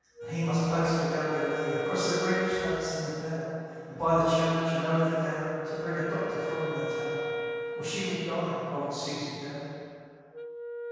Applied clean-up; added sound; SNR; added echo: none; Wind instrument, woodwind instrument; 6 dB; reverberation time 2.2 s.